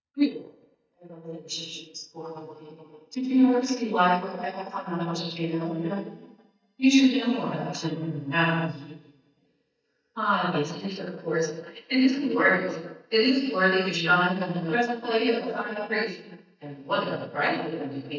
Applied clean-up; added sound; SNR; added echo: neural mask model DeepFilterNet 3.